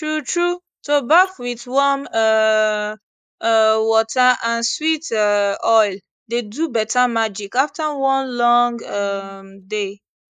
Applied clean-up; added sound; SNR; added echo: neural mask model Resemble Enhance denoiser.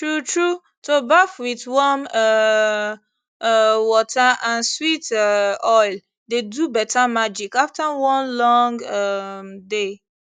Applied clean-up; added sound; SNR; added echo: none; none; none; none.